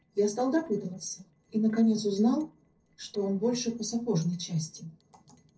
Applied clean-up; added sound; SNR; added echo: neural separator model SepFormer DNS4.